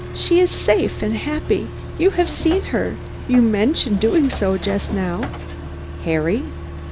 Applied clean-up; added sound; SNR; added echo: none; Accelerating, revving, vroom; 9 dB; none.